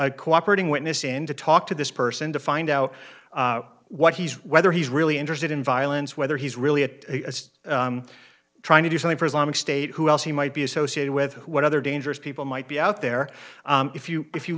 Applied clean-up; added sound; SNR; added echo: none; none; none; none.